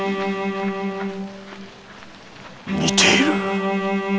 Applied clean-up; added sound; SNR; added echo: none; Bowed string instrument; -1 dB; none.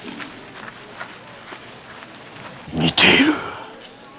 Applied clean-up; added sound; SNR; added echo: none; none; none; none.